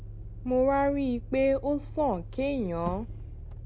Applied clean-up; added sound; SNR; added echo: none; Motor vehicle (road); 11 dB; none.